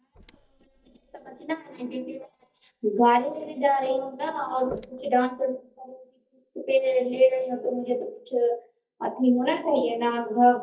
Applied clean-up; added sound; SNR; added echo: neural mask model DeepFilterNet 3.